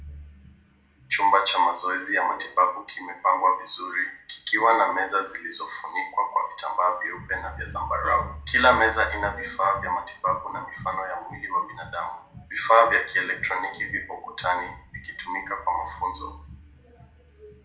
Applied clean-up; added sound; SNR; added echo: none; none; none; reverberation time 0.4 s.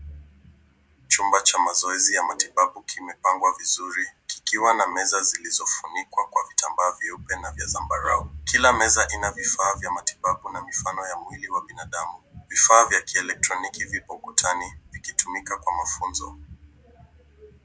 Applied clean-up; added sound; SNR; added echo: none; none; none; none.